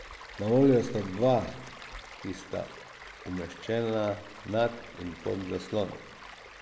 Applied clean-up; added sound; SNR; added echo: none; Stream; 16 dB; none.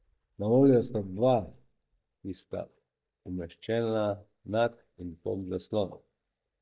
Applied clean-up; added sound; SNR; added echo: neural mask model DeepFilterNet 3.